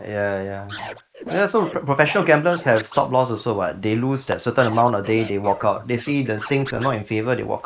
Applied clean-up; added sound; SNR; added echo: neural mask model Resemble Enhance denoiser.